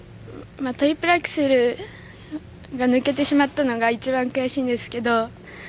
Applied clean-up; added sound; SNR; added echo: none; none; none; none.